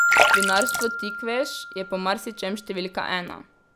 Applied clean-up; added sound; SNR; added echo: none; Glockenspiel + Splash, splatter; -3 dB; none.